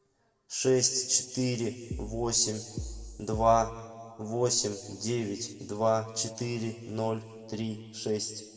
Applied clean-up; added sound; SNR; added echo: none; Bass drum; 8 dB; reverberation time 1.7 s.